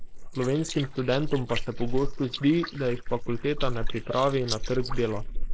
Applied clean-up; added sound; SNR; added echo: neural mask model Resemble Enhance denoiser.